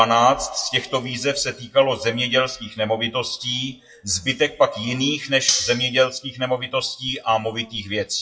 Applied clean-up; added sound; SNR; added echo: classical method WPE with log-MMSE.